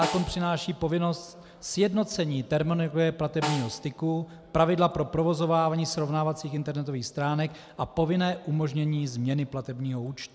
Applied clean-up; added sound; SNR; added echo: none; Snare drum; 12 dB; none.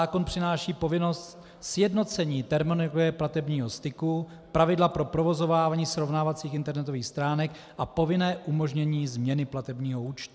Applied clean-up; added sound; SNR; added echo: none; none; none; none.